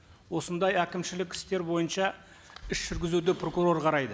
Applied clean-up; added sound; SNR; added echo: none; none; none; none.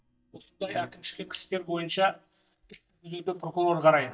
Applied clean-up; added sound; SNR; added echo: neural mask model DeepFilterNet 3.